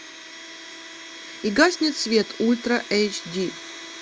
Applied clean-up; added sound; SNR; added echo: none; Domestic sounds, home sounds; 14 dB; none.